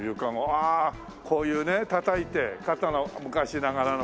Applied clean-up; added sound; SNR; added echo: none; none; none; none.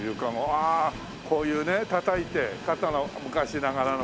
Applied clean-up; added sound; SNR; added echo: none; Train; 15 dB; none.